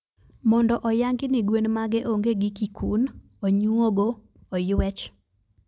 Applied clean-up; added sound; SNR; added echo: none; none; none; none.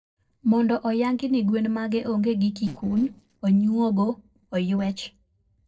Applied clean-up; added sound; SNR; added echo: neural separator model SepFormer DNS4.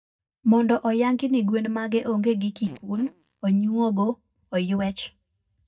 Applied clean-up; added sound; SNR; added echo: neural mask model DeepFilterNet 3.